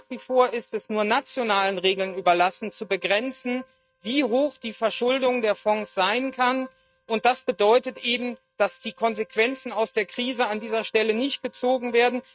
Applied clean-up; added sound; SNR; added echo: neural mask model RNNoise.